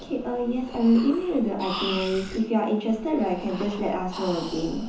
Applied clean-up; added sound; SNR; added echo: none; Breathing; 13 dB; reverberation time 0.9 s.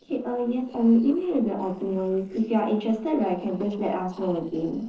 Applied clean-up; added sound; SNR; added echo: neural separator model SepFormer DNS4.